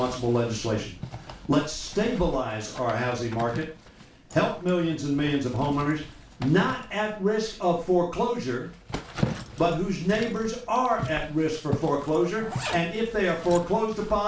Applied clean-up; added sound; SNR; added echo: none; Zipper (clothing); 12 dB; reverberation time 0.3 s.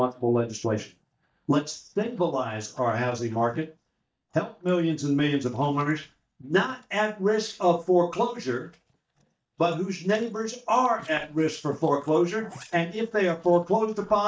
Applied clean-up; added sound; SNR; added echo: neural mask model DeepFilterNet 3.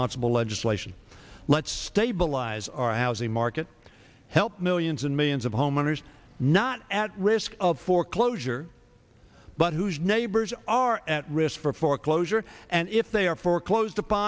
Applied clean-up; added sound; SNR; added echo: none; none; none; none.